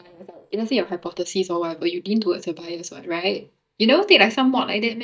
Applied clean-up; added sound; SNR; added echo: neural mask model DeepFilterNet 3.